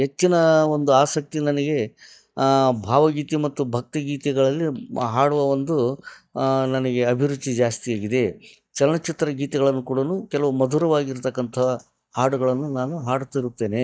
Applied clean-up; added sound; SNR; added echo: neural mask model DeepFilterNet 3.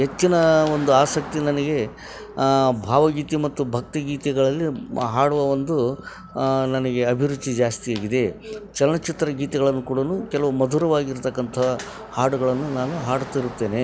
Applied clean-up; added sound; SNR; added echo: none; Car passing by; 19 dB; none.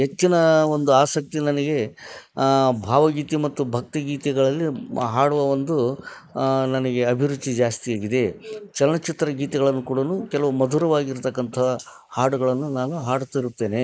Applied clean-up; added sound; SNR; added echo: neural mask model Resemble Enhance denoiser.